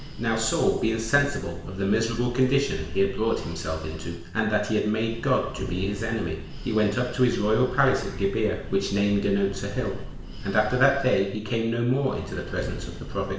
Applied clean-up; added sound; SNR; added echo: none; Breathing; 12 dB; reverberation time 0.7 s.